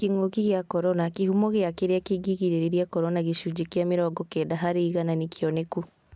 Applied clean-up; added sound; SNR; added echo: none; none; none; none.